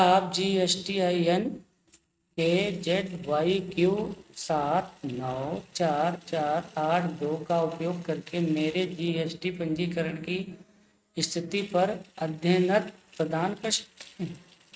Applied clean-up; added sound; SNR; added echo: neural mask model RNNoise.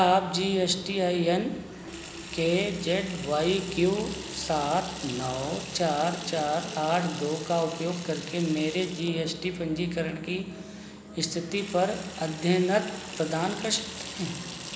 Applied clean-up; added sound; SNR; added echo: none; Sink (filling or washing) / Water tap, faucet; 14 dB; none.